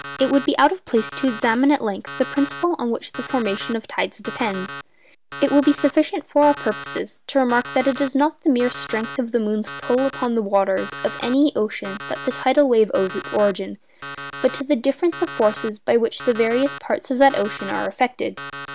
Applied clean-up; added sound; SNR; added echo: none; Alarm; 14 dB; none.